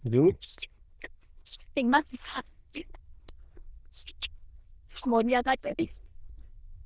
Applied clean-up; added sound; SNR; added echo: neural diffusion model UNIVERSE++.